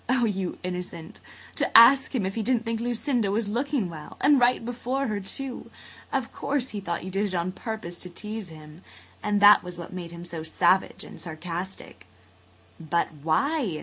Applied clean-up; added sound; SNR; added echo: none; none; none; none.